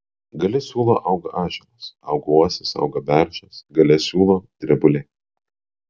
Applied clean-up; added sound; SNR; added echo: none; none; none; none.